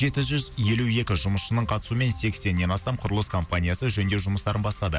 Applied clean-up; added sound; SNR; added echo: none; none; none; none.